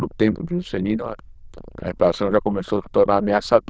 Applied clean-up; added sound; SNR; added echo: neural diffusion model UNIVERSE++.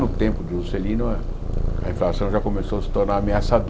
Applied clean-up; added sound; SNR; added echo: none; Purr; 0 dB; none.